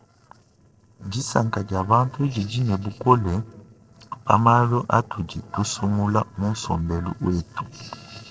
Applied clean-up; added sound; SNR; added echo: neural separator model SepFormer DNS4.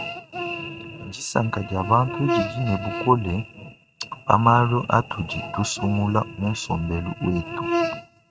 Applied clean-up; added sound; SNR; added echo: neural mask model RNNoise.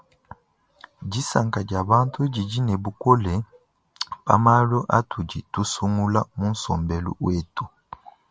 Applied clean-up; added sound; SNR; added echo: none; none; none; none.